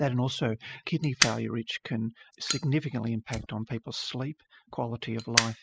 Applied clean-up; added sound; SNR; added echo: classical method spectral subtraction.